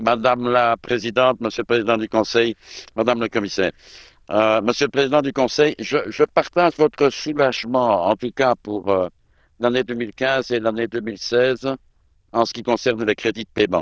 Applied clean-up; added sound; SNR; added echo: neural diffusion model UNIVERSE++.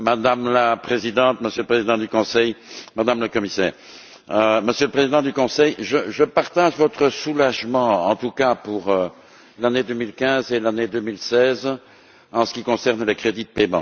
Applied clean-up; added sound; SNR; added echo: none; none; none; none.